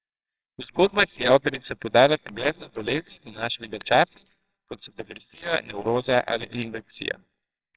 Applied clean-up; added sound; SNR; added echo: neural separator model SepFormer WHAMR!.